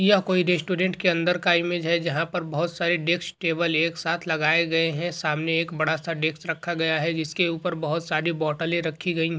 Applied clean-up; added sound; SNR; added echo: none; none; none; none.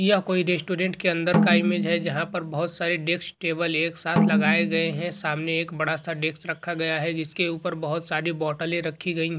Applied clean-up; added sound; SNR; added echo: none; Snare drum; 1 dB; none.